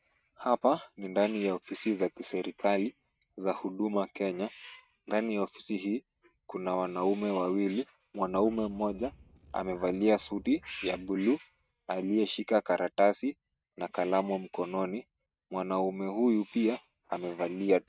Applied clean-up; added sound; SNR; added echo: neural mask model RNNoise.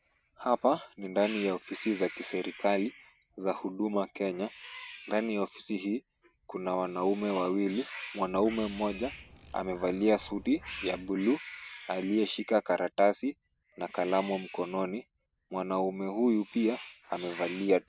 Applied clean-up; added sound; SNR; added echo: none; Bird + Cat; 17 dB; none.